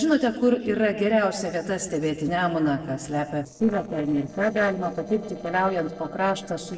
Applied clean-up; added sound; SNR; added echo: neural separator model SepFormer DNS4.